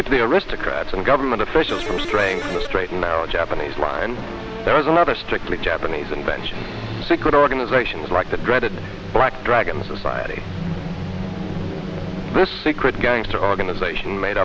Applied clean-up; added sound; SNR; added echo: none; Electric guitar; 7 dB; none.